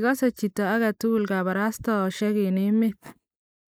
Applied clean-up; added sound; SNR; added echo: neural mask model Resemble Enhance denoiser.